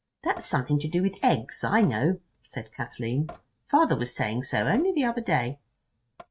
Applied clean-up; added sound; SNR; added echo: neural mask model RNNoise.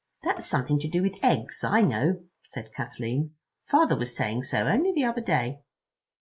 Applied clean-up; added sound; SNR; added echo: neural mask model Resemble Enhance denoiser.